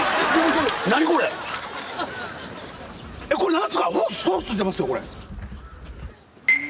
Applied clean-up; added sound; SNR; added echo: none; none; none; none.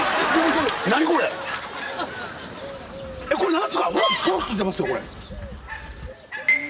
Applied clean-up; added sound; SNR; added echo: none; Fowl; 9 dB; none.